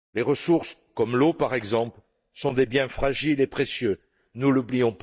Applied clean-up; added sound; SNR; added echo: neural mask model DeepFilterNet 3.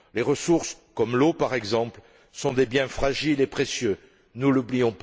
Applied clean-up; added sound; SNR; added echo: none; none; none; none.